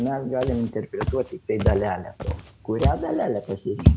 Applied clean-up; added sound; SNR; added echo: none; Walk, footsteps; 0 dB; none.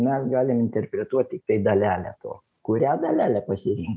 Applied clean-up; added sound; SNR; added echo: none; none; none; none.